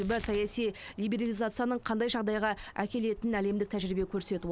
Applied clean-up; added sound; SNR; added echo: none; Crack; 18 dB; none.